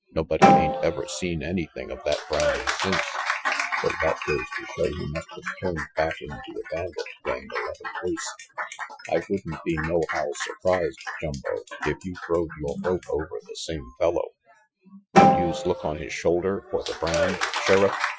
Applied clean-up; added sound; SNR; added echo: classical method Wiener filter.